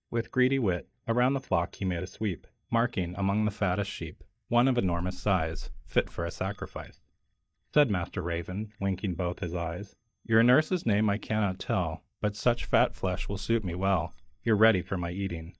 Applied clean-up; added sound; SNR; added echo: neural mask model DeepFilterNet 3.